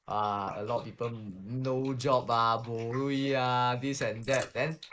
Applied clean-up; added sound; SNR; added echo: neural mask model Resemble Enhance denoiser.